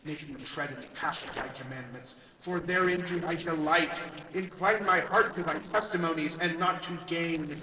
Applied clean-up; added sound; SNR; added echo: neural separator model SepFormer DNS4.